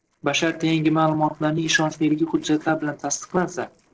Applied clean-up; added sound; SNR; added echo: neural separator model SepFormer DNS4.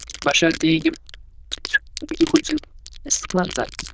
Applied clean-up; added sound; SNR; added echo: neural diffusion model UNIVERSE++.